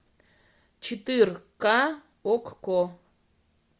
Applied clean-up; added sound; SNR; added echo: none; none; none; none.